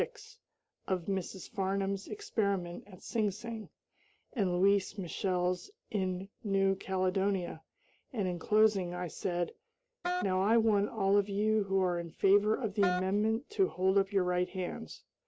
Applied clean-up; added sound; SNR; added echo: none; Wind instrument, woodwind instrument; 6 dB; none.